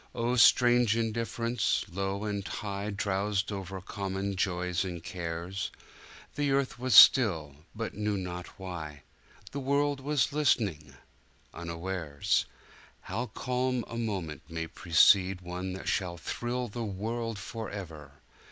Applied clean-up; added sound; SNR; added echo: none; none; none; none.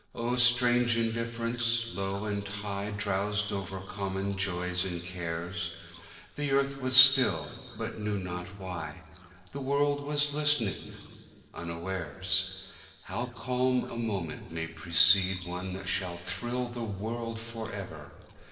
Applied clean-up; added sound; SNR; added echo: neural separator model SepFormer DNS4.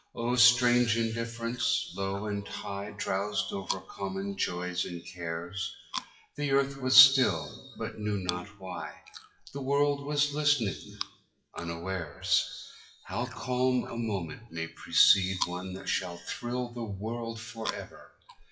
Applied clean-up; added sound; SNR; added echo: classical method WPE with log-MMSE.